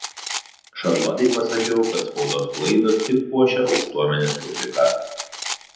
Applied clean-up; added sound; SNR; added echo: none; Rattle; 10 dB; reverberation time 0.8 s.